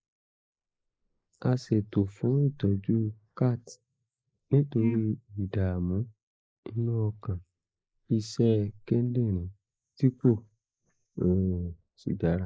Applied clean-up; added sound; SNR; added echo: neural mask model Resemble Enhance denoiser.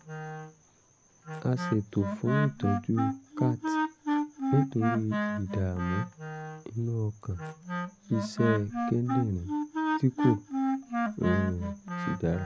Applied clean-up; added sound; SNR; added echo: none; Wind instrument, woodwind instrument; 2 dB; none.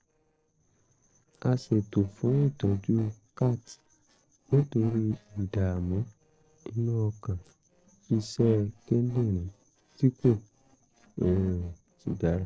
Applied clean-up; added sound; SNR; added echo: neural separator model SepFormer DNS4.